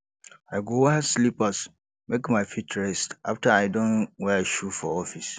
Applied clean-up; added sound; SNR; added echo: none; none; none; none.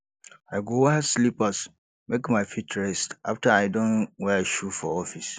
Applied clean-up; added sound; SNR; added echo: neural mask model Resemble Enhance denoiser.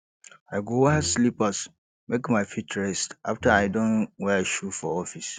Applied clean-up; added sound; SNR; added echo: neural mask model RNNoise.